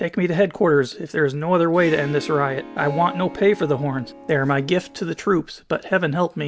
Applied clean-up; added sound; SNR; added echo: none; Harp; 15 dB; none.